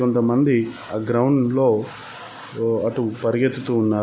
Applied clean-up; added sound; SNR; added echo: none; none; none; none.